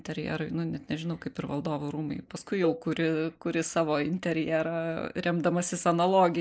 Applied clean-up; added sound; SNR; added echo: neural mask model Resemble Enhance denoiser.